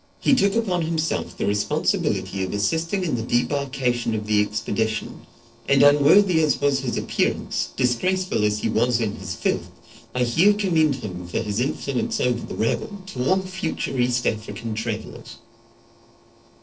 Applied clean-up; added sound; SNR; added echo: neural separator model SepFormer DNS4.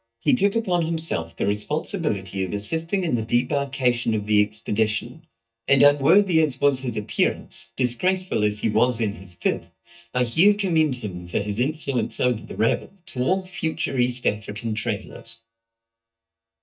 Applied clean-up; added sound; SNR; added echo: neural mask model DeepFilterNet 3.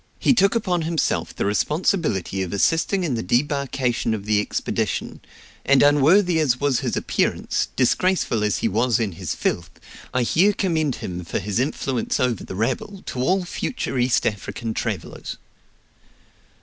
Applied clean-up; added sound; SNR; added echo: none; none; none; none.